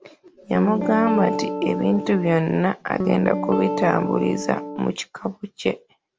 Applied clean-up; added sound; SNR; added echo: none; Guitar; 4 dB; none.